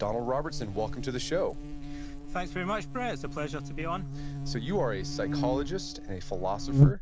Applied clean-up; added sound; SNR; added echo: none; Buzz; -2 dB; none.